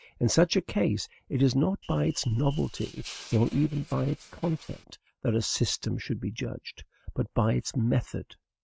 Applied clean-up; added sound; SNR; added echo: neural mask model RNNoise.